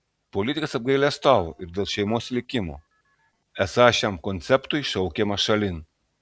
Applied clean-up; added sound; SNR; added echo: neural separator model SepFormer DNS4.